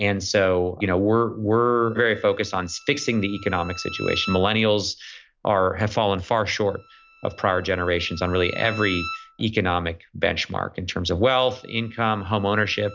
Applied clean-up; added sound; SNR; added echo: none; Bowed string instrument; 18 dB; none.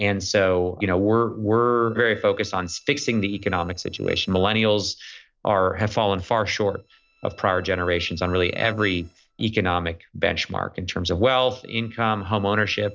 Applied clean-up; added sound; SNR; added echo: neural separator model SepFormer DNS4.